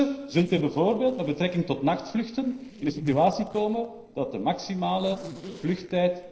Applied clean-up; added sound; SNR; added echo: neural separator model SepFormer DNS4.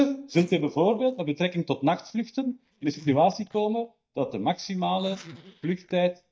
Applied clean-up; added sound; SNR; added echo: neural mask model DeepFilterNet 3.